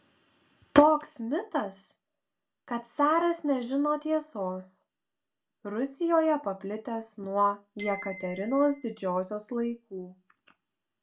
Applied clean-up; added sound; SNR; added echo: none; Bicycle bell; 8 dB; reverberation time 0.2 s.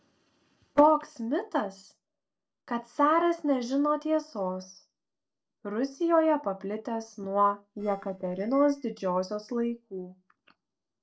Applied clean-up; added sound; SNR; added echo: neural separator model SepFormer DNS4.